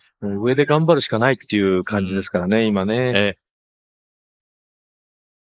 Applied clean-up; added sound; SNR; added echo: neural mask model Resemble Enhance denoiser.